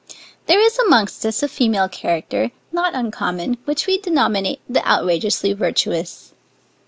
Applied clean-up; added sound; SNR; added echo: none; none; none; none.